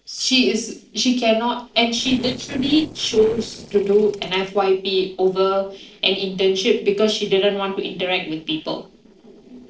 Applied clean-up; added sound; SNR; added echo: neural separator model SepFormer DNS4.